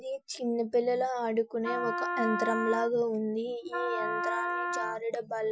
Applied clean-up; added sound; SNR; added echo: classical method Wiener filter.